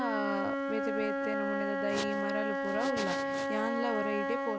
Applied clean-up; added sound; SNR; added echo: none; Wind instrument, woodwind instrument; -3 dB; none.